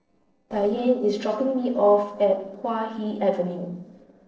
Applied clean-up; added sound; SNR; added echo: neural separator model SepFormer DNS4.